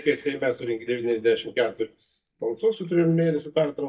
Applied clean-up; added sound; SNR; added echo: neural mask model DeepFilterNet 3.